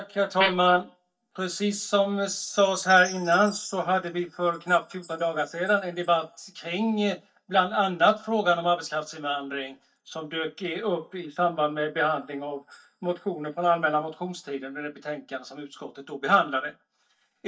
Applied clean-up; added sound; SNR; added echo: neural mask model DeepFilterNet 3.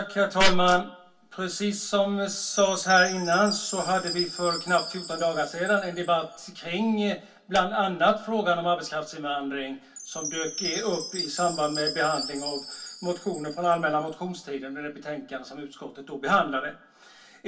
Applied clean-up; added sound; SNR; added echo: none; Chime; 13 dB; reverberation time 0.2 s.